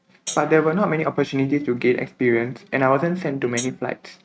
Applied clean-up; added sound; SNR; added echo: neural mask model RNNoise.